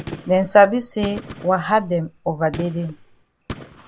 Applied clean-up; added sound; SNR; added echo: none; Gunshot, gunfire; 16 dB; none.